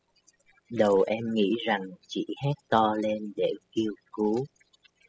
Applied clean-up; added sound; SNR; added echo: classical method spectral subtraction.